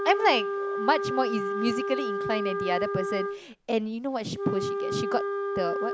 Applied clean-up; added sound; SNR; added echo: none; Wind instrument, woodwind instrument; 1 dB; none.